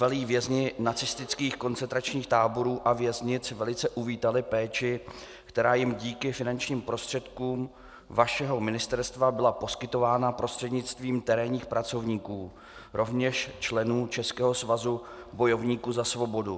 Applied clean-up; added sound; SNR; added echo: none; none; none; none.